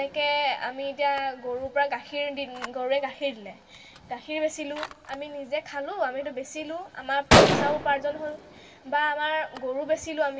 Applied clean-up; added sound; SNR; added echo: none; Gunshot, gunfire; 1 dB; reverberation time 2.8 s.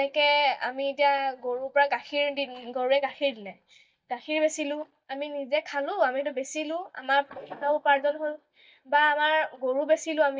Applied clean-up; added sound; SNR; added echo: neural mask model DeepFilterNet 3.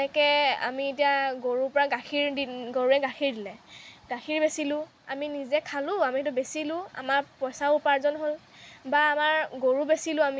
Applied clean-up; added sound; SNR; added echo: none; none; none; none.